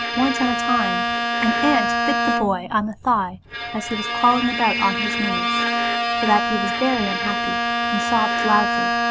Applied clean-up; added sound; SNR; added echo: none; Bowed string instrument; -1 dB; none.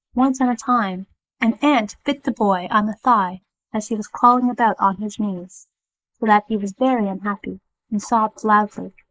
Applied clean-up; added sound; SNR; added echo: neural mask model Resemble Enhance denoiser.